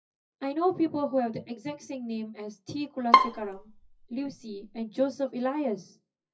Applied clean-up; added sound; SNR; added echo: classical method WPE with log-MMSE.